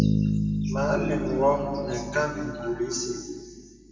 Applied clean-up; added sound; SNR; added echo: none; Bass guitar; 1 dB; reverberation time 2.2 s.